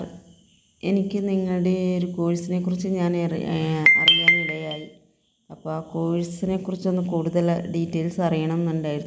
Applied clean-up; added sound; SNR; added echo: none; none; none; none.